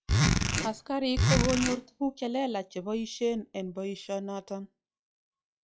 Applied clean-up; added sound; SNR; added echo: classical method log-MMSE.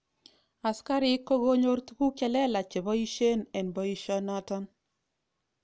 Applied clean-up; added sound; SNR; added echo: none; none; none; none.